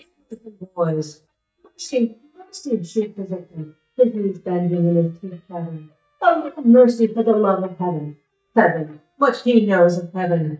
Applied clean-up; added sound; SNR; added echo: neural mask model DeepFilterNet 3.